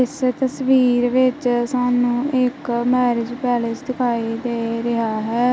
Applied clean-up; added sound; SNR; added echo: none; none; none; none.